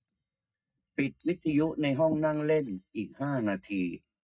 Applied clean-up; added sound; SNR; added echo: neural mask model DeepFilterNet 3.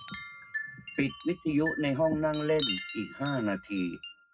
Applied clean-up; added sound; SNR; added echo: none; Wind chime; 8 dB; reverberation time 0.3 s.